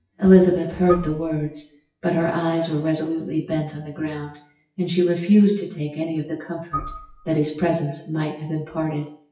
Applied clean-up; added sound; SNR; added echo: classical method WPE with log-MMSE.